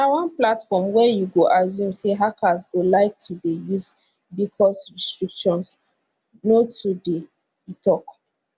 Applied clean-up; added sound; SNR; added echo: none; none; none; none.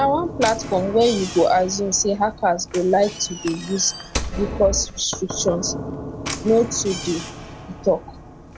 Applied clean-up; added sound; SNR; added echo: none; Knock / Slam; 10 dB; none.